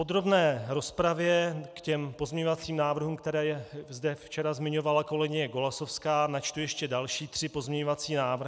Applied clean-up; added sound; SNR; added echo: none; none; none; none.